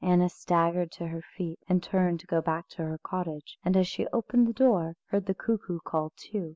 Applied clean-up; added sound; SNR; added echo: none; none; none; none.